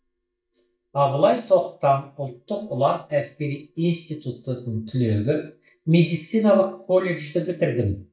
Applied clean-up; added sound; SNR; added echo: neural mask model DeepFilterNet 3.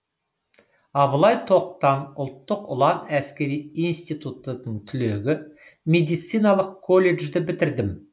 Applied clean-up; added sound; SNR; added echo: none; none; none; none.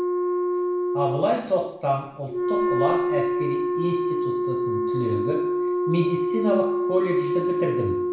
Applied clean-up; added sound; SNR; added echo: none; Wind instrument, woodwind instrument; -3 dB; reverberation time 0.7 s.